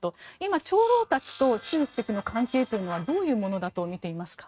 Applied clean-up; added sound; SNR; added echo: neural mask model RNNoise.